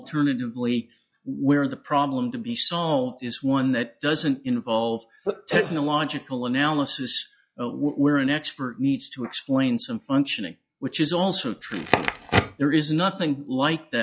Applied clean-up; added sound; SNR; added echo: classical method log-MMSE.